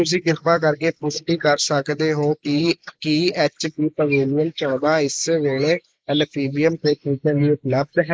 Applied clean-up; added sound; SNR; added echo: neural mask model Resemble Enhance denoiser.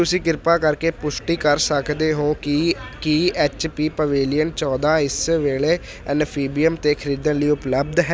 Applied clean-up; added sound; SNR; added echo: none; none; none; none.